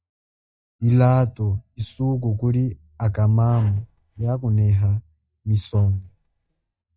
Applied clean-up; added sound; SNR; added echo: neural mask model DeepFilterNet 3.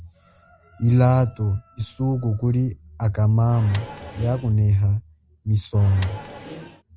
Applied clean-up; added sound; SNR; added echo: none; Microwave oven; 16 dB; none.